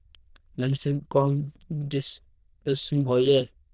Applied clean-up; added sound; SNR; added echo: neural diffusion model UNIVERSE++.